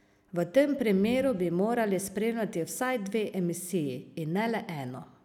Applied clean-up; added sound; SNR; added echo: none; none; none; none.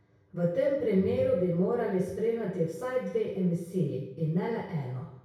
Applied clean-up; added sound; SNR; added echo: none; none; none; reverberation time 0.6 s.